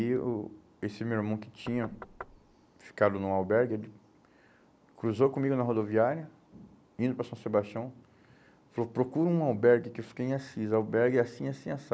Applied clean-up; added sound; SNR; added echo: none; Knock; 18 dB; none.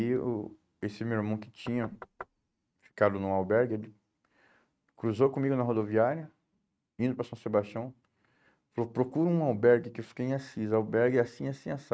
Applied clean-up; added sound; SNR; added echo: neural mask model RNNoise.